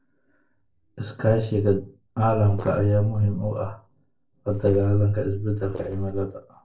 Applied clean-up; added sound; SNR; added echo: neural separator model SepFormer DNS4.